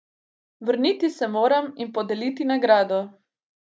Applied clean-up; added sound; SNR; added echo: none; none; none; none.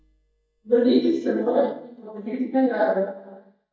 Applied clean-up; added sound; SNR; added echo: neural mask model DeepFilterNet 3.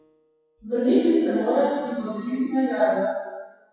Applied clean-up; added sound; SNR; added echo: classical method WPE with log-MMSE.